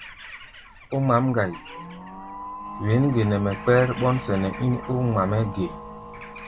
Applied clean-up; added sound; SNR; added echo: none; Bird vocalization, bird call, bird song / Crow; 20 dB; none.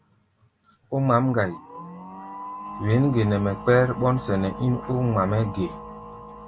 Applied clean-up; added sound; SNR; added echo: none; none; none; none.